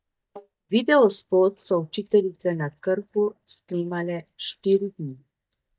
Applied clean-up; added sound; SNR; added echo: neural mask model DeepFilterNet 3.